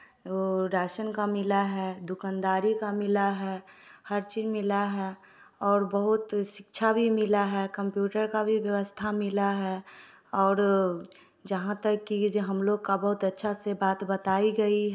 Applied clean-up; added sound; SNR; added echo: none; none; none; none.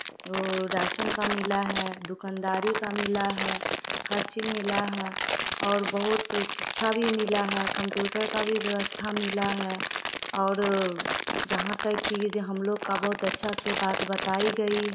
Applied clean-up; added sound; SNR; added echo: none; Crumpling, crinkling; 2 dB; none.